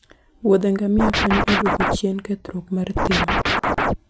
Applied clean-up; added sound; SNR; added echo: none; Scratching (performance technique); -3 dB; none.